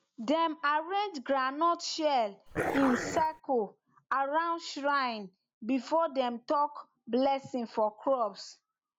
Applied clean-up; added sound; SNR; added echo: none; Dog; 3 dB; none.